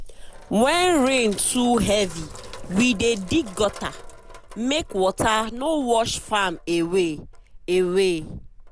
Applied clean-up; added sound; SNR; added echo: none; Sink (filling or washing); 16 dB; none.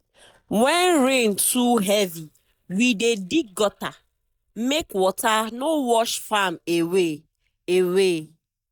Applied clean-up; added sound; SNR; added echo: neural mask model DeepFilterNet 3.